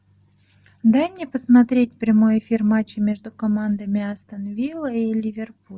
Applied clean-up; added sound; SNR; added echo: none; none; none; none.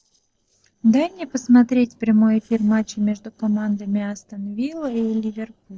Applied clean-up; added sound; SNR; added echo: neural separator model SepFormer DNS4.